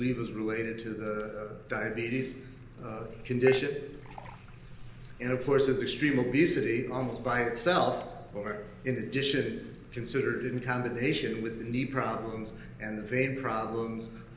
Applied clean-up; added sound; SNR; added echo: none; Dishes, pots, and pans / Chink, clink; 15 dB; reverberation time 0.9 s.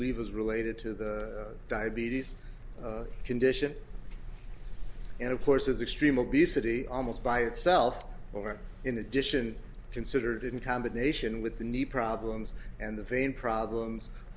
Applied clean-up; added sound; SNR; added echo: none; none; none; none.